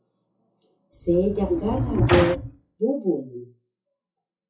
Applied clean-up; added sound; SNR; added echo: classical method WPE with log-MMSE.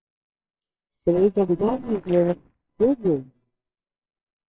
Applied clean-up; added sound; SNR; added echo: neural separator model SepFormer WHAMR!.